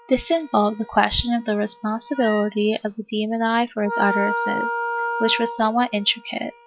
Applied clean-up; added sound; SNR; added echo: classical method log-MMSE.